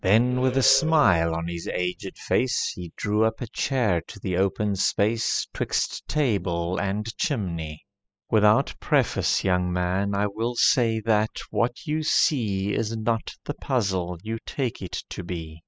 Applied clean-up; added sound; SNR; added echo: classical method spectral subtraction.